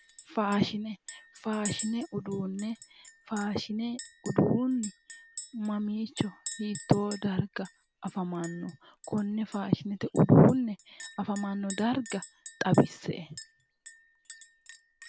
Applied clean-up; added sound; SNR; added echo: none; Chink, clink; 16 dB; none.